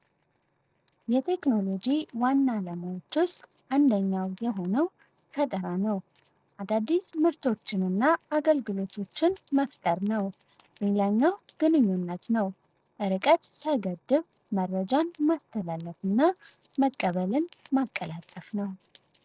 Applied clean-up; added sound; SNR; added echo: neural separator model SepFormer DNS4.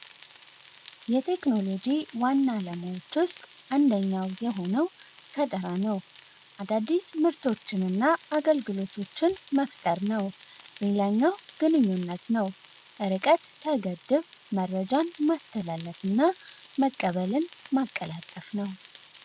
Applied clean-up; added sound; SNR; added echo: none; Frying (food); 16 dB; none.